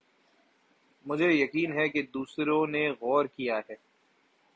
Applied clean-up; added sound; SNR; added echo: none; none; none; none.